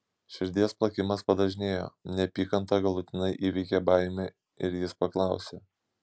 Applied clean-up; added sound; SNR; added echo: none; none; none; none.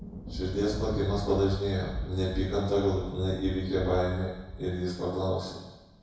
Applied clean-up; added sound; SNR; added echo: none; Thunder; 8 dB; reverberation time 1.0 s.